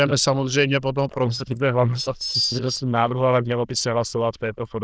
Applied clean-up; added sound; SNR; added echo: neural diffusion model UNIVERSE++.